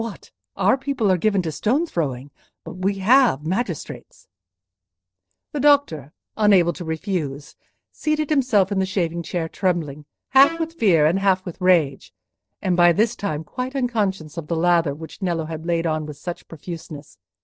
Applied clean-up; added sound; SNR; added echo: neural separator model SepFormer DNS4.